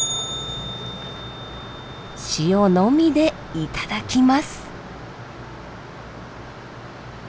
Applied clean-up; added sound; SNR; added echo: none; Bell; 13 dB; none.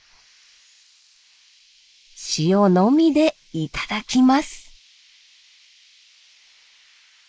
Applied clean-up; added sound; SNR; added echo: neural mask model Resemble Enhance denoiser.